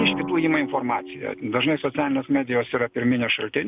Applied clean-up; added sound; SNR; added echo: none; Drum; 11 dB; none.